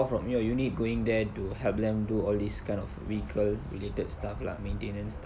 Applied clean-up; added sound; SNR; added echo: none; Musical instrument; 15 dB; none.